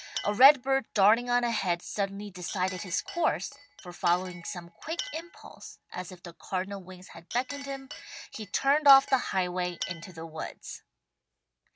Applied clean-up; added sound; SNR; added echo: none; Chink, clink; 16 dB; none.